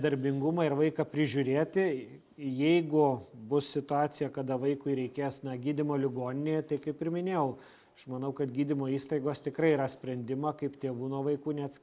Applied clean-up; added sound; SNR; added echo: none; none; none; none.